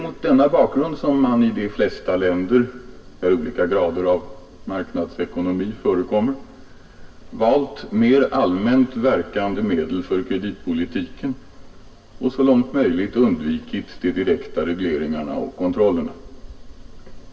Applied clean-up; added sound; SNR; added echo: none; Rain; 20 dB; reverberation time 0.1 s.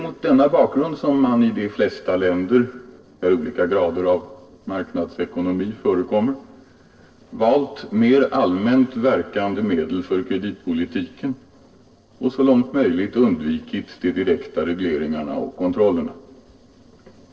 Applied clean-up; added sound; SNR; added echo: neural separator model SepFormer DNS4.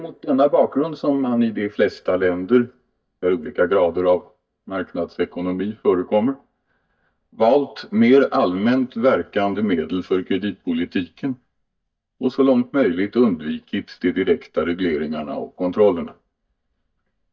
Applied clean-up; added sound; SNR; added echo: neural mask model DeepFilterNet 3.